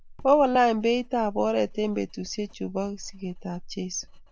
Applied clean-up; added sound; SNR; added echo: none; Writing; 18 dB; none.